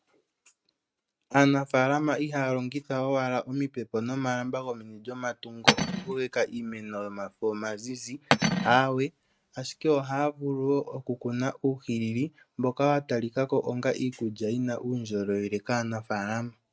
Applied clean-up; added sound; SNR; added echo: neural mask model RNNoise.